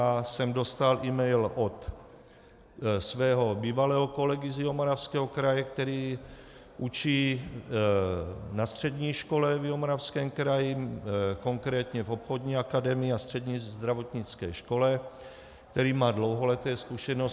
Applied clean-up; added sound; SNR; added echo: none; none; none; none.